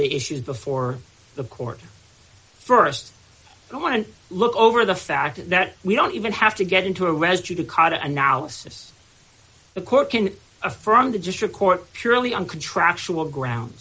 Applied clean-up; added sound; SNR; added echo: none; none; none; none.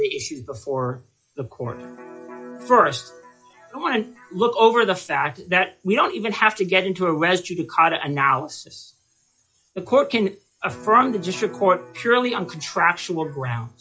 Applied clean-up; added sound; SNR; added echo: classical method log-MMSE.